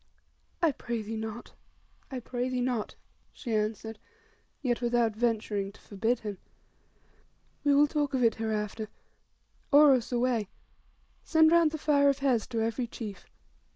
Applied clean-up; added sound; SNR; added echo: neural mask model Resemble Enhance denoiser.